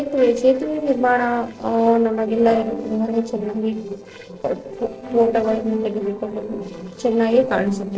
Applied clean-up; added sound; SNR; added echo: neural separator model SepFormer DNS4.